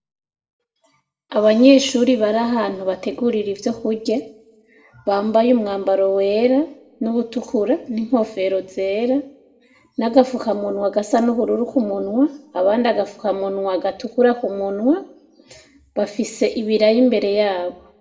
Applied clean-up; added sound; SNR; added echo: none; none; none; reverberation time 0.5 s.